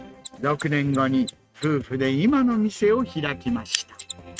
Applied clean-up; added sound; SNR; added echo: neural mask model RNNoise.